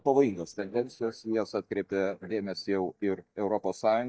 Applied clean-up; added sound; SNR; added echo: neural mask model DeepFilterNet 3.